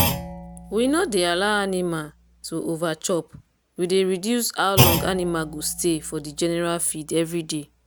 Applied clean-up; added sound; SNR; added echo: none; Thump, thud; 5 dB; none.